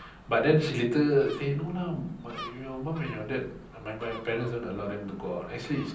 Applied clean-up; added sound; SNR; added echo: none; Gull, seagull; 18 dB; reverberation time 0.6 s.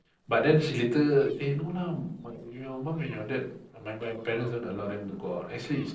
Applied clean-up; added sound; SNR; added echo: neural separator model SepFormer DNS4.